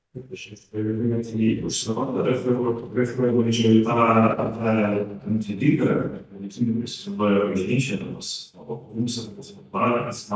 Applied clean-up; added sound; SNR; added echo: neural mask model DeepFilterNet 3.